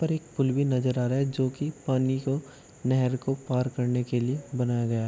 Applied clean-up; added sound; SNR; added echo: none; none; none; none.